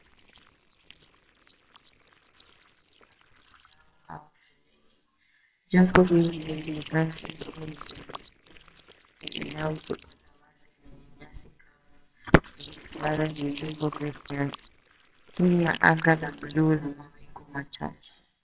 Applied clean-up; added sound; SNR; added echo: neural separator model SepFormer WHAMR!.